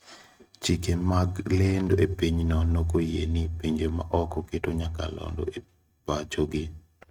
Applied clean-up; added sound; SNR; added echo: neural mask model RNNoise.